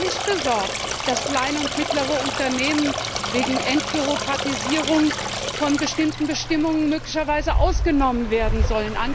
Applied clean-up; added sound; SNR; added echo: none; Stream; 2 dB; none.